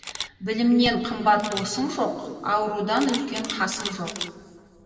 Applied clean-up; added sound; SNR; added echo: none; Camera; 13 dB; reverberation time 2.0 s.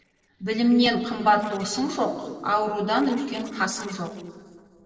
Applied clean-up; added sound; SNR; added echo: neural separator model SepFormer DNS4.